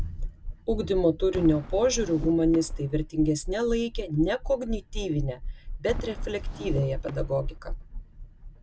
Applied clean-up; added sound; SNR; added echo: none; Whoosh, swoosh, swish / Fireworks; 17 dB; none.